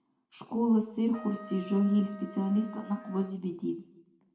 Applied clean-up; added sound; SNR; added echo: none; Trumpet; 18 dB; reverberation time 0.7 s.